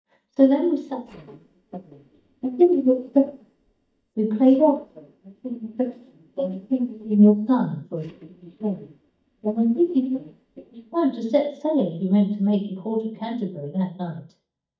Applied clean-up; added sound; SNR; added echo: neural mask model DeepFilterNet 3.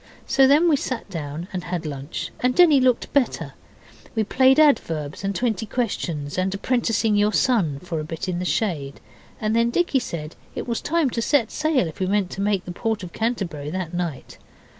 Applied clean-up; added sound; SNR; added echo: none; none; none; none.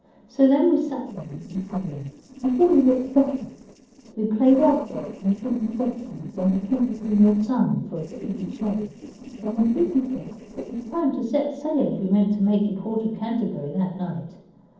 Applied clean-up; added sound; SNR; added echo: neural separator model SepFormer DNS4.